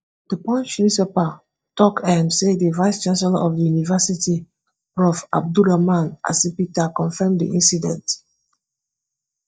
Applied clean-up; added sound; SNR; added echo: neural mask model DeepFilterNet 3.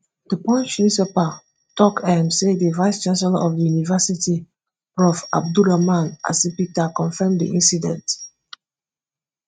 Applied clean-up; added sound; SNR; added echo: neural mask model RNNoise.